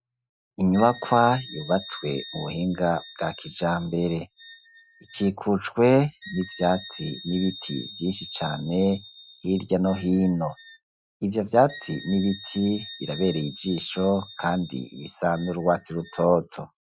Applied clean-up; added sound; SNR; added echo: classical method Wiener filter.